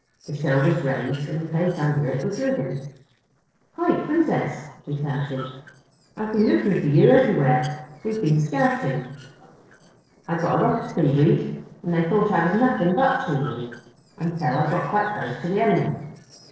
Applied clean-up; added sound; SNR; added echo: neural separator model SepFormer DNS4.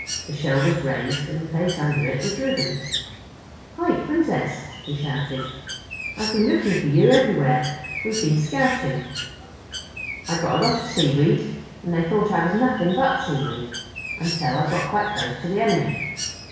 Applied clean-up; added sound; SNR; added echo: none; Bird; 11 dB; reverberation time 1.1 s.